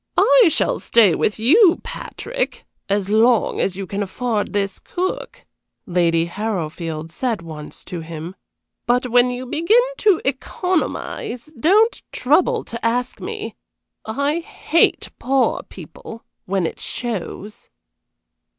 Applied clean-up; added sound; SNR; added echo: none; none; none; none.